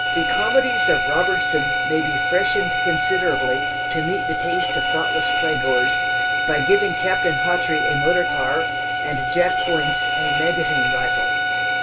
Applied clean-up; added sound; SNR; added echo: none; Bowed string instrument; -4 dB; reverberation time 0.2 s.